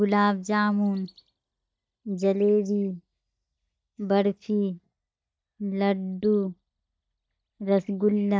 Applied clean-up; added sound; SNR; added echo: neural mask model DeepFilterNet 3.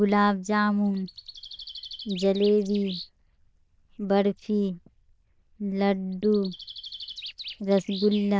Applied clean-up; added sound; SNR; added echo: neural diffusion model UNIVERSE++.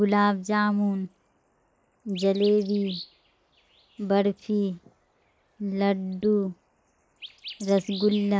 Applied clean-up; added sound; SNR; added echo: neural mask model Resemble Enhance denoiser.